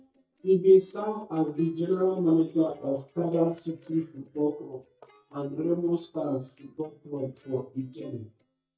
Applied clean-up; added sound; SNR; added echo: neural mask model DeepFilterNet 3.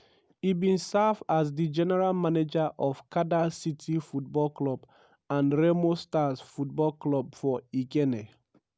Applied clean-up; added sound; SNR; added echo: none; none; none; none.